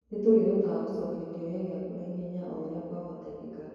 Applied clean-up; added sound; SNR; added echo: none; none; none; reverberation time 2.2 s.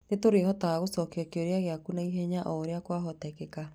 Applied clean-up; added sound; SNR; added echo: none; none; none; none.